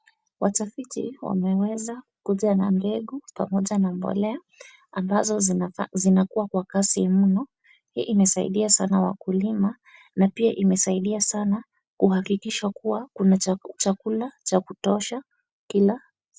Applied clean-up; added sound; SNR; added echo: none; none; none; none.